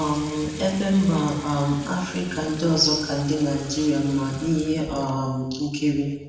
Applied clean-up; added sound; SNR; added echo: none; Sink (filling or washing) / Water tap, faucet; 16 dB; reverberation time 0.9 s.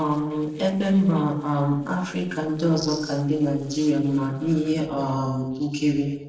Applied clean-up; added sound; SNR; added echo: neural separator model SepFormer DNS4.